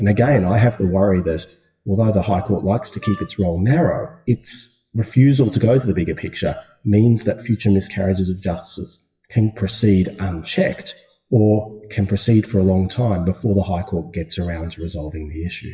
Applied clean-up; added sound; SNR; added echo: classical method WPE with log-MMSE.